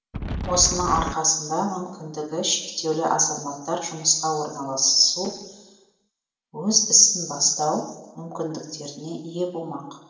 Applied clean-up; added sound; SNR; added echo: none; Wind; 5 dB; reverberation time 1.0 s.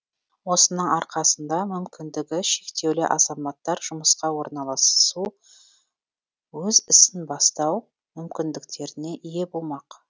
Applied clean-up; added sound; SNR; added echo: none; none; none; none.